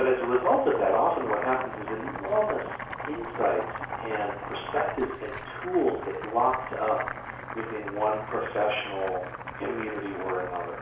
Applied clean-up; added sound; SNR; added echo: none; Boiling; 8 dB; reverberation time 0.6 s.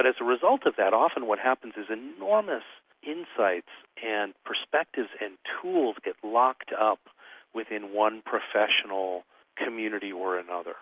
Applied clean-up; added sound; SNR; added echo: none; none; none; none.